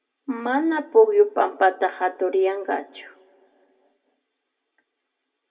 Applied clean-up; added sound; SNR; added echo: none; none; none; reverberation time 0.8 s.